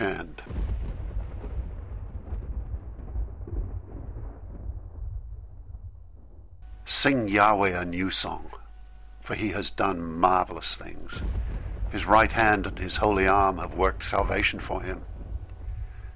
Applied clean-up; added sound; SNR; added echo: none; Thunder; 7 dB; none.